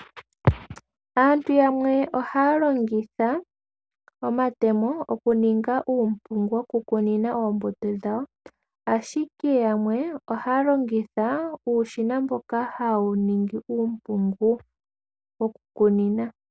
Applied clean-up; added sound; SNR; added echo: none; none; none; none.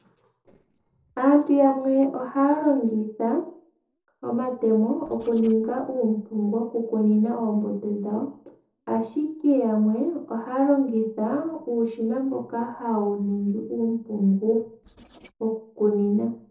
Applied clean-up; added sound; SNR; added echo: neural separator model SepFormer DNS4.